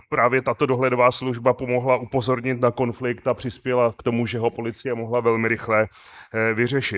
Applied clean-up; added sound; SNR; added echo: neural mask model Resemble Enhance denoiser.